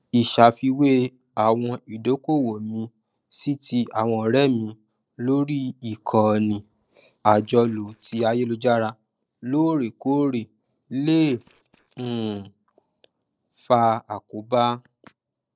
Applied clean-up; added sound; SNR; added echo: neural separator model SepFormer DNS4.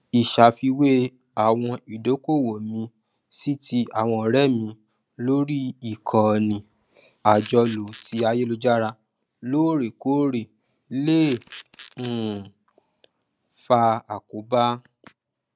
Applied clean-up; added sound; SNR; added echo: none; Camera; 13 dB; none.